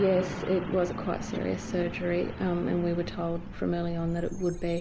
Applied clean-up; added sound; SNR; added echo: none; Truck; 8 dB; none.